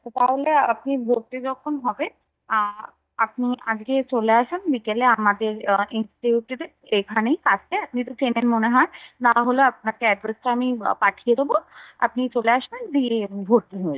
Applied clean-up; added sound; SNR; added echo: neural mask model DeepFilterNet 3.